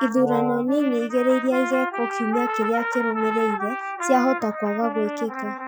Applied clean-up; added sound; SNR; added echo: classical method Wiener filter.